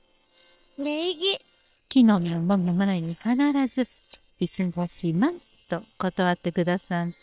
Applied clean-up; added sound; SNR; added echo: neural separator model SepFormer WHAM!.